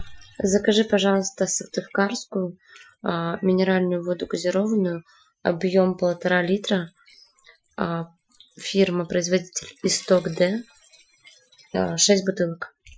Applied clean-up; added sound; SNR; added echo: classical method Wiener filter.